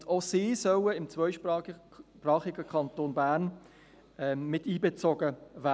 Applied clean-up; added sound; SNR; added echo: none; none; none; none.